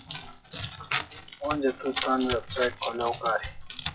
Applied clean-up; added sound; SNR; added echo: classical method log-MMSE.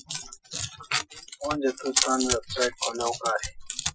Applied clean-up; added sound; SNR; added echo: classical method Wiener filter.